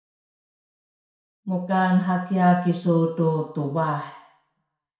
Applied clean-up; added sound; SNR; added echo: none; none; none; reverberation time 0.6 s.